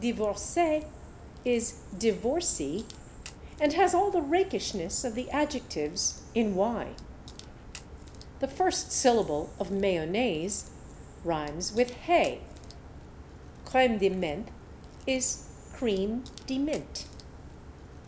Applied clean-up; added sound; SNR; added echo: none; Crack; 15 dB; reverberation time 1.6 s.